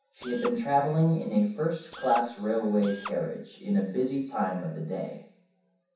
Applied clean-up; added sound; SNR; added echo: none; Drill; 15 dB; reverberation time 0.7 s.